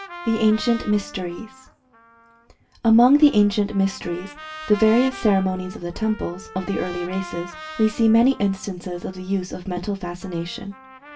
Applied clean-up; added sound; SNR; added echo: none; Trumpet; 17 dB; reverberation time 0.2 s.